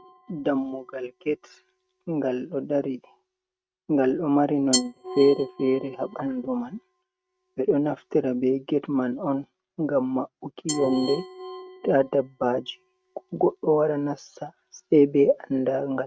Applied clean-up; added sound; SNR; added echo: neural mask model RNNoise.